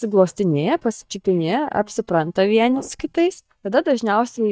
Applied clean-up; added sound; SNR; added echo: neural mask model DeepFilterNet 3.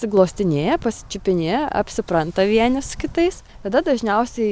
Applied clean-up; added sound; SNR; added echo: none; none; none; none.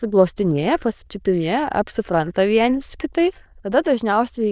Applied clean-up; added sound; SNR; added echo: neural diffusion model UNIVERSE++.